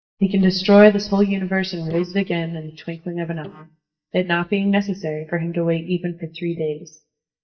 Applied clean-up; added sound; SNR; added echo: neural mask model DeepFilterNet 3.